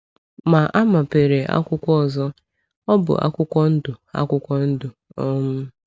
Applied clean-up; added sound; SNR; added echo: none; none; none; none.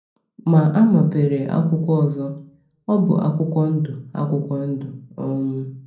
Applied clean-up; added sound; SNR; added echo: none; none; none; reverberation time 0.5 s.